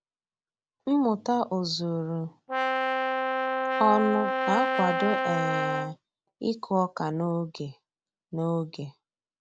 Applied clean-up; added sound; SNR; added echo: none; Brass instrument; -2 dB; none.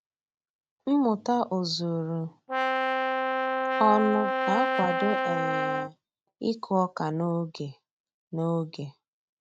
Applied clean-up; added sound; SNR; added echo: neural mask model RNNoise.